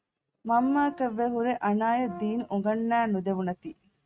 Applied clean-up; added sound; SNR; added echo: neural mask model RNNoise.